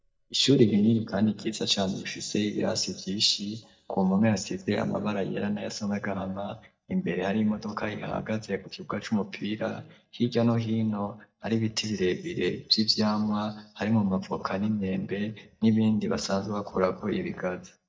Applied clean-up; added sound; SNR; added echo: neural mask model DeepFilterNet 3.